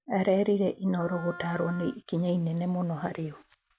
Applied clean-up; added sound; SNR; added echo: none; Wind instrument, woodwind instrument; 18 dB; none.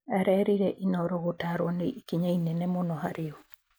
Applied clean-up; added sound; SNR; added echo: none; none; none; none.